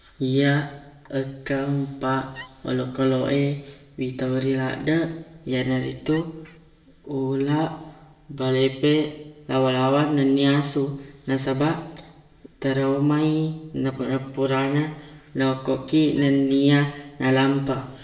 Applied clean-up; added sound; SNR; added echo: none; Wood; 20 dB; reverberation time 0.8 s.